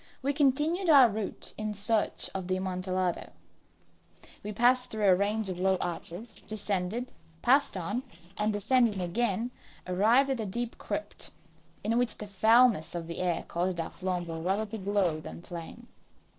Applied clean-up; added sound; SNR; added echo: neural separator model SepFormer DNS4.